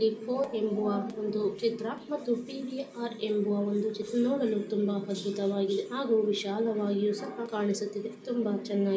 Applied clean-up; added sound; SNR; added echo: none; none; none; reverberation time 0.2 s.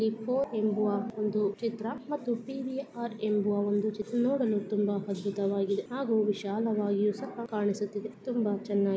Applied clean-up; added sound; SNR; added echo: none; none; none; none.